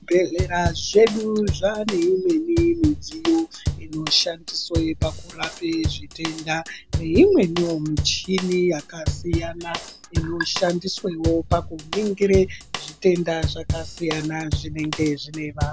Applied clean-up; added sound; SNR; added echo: none; Drum kit; 7 dB; none.